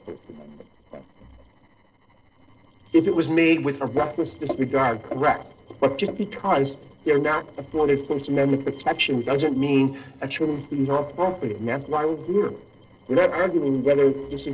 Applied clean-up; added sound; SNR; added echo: neural separator model SepFormer DNS4.